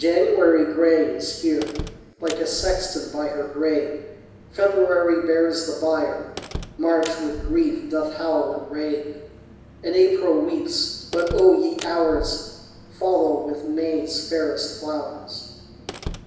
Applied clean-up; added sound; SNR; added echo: none; Slam; 16 dB; reverberation time 1.0 s.